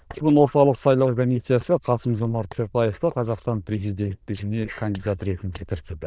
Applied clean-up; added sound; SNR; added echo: neural diffusion model UNIVERSE++.